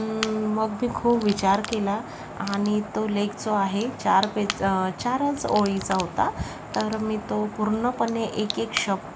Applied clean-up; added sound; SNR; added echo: none; Crack / Crackle; 15 dB; none.